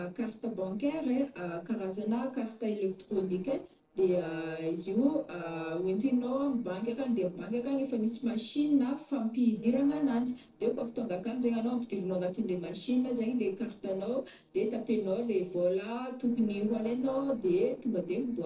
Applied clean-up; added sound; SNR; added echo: neural separator model SepFormer DNS4.